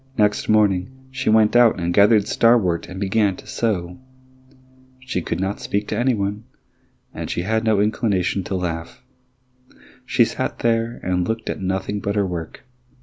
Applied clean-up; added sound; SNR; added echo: none; none; none; none.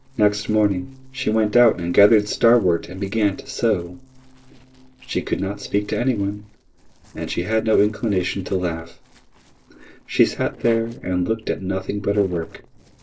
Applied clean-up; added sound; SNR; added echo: neural separator model SepFormer DNS4.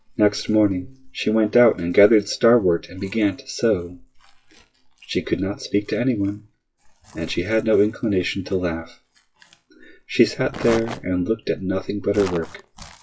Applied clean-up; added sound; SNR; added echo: classical method WPE with log-MMSE.